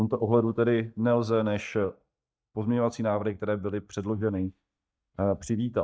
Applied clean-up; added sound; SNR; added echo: neural mask model DeepFilterNet 3.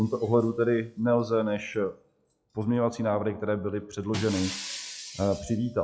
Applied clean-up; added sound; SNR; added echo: classical method log-MMSE.